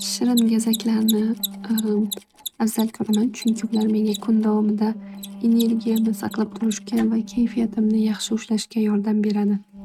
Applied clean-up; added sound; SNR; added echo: neural mask model RNNoise.